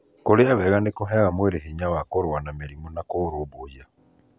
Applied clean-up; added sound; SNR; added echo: none; none; none; none.